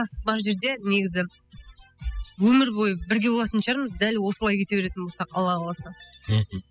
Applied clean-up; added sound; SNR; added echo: classical method spectral subtraction.